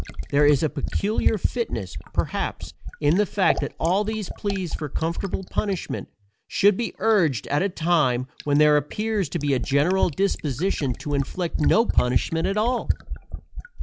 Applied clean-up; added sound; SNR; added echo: none; Fill (with liquid); 4 dB; none.